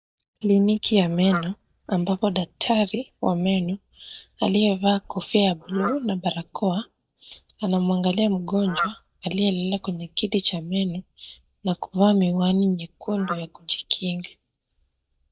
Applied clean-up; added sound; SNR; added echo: neural mask model DeepFilterNet 3.